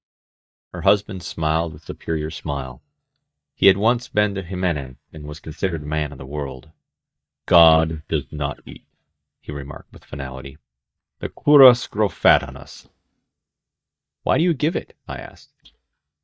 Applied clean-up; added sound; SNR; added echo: neural mask model DeepFilterNet 3.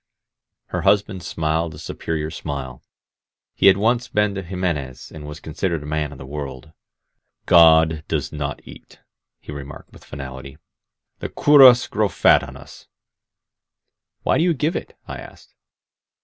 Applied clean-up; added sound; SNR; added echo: none; none; none; none.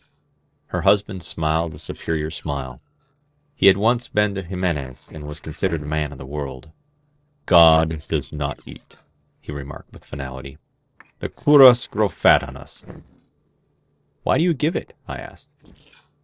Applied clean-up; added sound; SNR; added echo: neural separator model SepFormer DNS4.